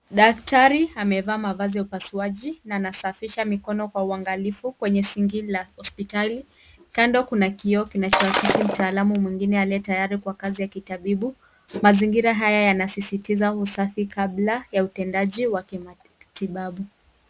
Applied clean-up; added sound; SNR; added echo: none; Shatter; 1 dB; none.